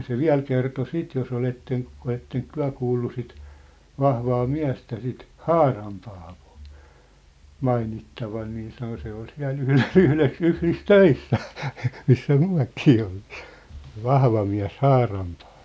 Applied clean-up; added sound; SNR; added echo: none; none; none; none.